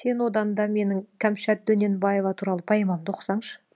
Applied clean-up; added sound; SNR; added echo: none; none; none; none.